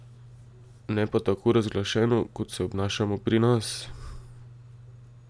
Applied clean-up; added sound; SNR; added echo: none; none; none; none.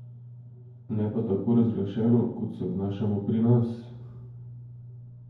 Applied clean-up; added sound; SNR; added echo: none; none; none; reverberation time 0.9 s.